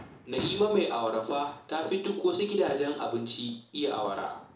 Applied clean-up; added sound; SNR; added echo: none; Fireworks; 17 dB; reverberation time 0.7 s.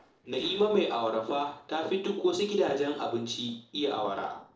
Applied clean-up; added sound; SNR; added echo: neural separator model SepFormer DNS4.